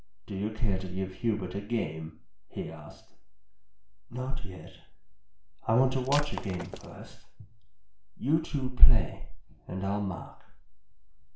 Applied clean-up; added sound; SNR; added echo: none; Shatter; 13 dB; reverberation time 0.4 s.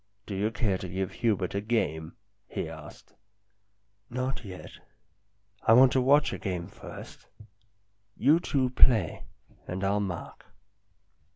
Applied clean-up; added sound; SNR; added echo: none; none; none; none.